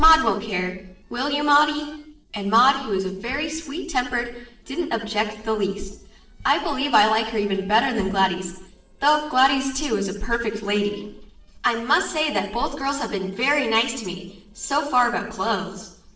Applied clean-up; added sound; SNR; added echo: neural separator model SepFormer DNS4.